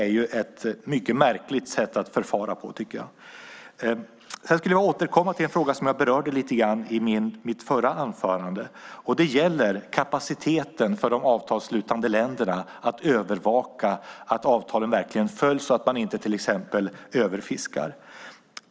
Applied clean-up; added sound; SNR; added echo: none; none; none; none.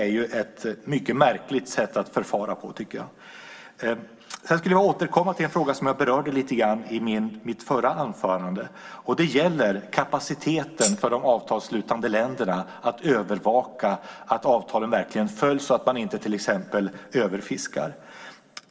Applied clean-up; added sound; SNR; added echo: none; Tambourine; 5 dB; reverberation time 1.7 s.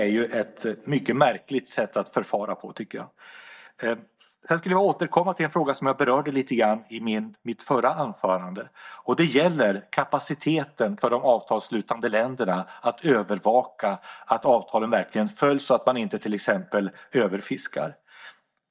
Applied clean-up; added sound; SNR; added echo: neural mask model DeepFilterNet 3.